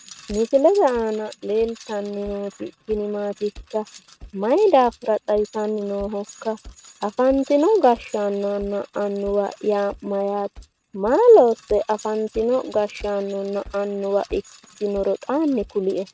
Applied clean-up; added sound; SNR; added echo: neural mask model RNNoise.